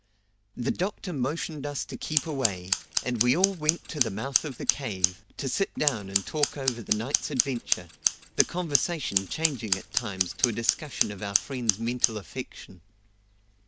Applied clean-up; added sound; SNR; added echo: none; Scissors; -2 dB; none.